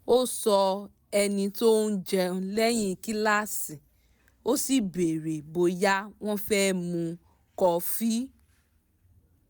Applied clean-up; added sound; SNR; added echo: none; none; none; none.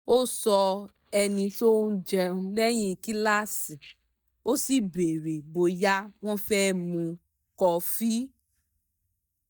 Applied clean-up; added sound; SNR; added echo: neural mask model DeepFilterNet 3.